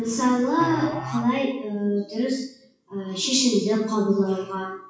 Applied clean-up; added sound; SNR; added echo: classical method WPE with log-MMSE.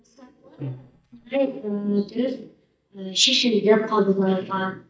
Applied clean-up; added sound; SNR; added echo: neural mask model DeepFilterNet 3.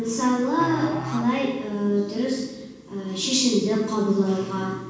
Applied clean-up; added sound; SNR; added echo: none; Musical instrument; 12 dB; reverberation time 1.2 s.